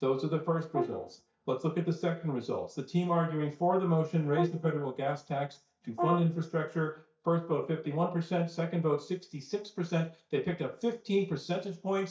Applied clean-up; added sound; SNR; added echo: neural mask model DeepFilterNet 3.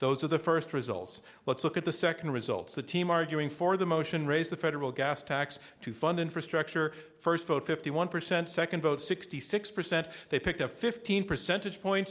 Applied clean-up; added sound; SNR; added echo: none; none; none; none.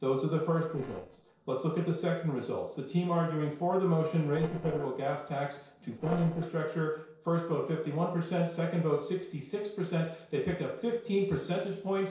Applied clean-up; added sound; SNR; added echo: neural separator model SepFormer DNS4.